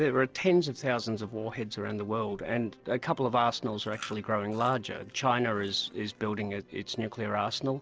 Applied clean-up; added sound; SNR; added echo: neural separator model SepFormer DNS4.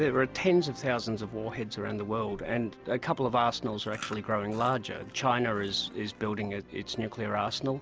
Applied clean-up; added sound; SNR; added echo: none; Chewing, mastication; 20 dB; none.